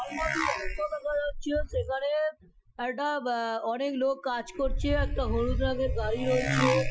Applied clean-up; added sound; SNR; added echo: classical method Wiener filter.